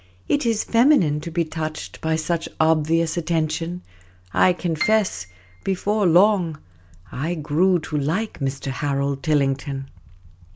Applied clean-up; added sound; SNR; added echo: none; Piano; 13 dB; none.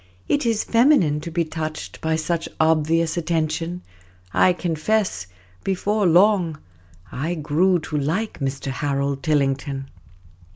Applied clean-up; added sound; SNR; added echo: none; none; none; none.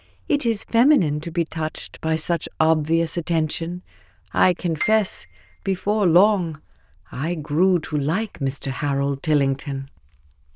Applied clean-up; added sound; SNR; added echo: neural diffusion model UNIVERSE++.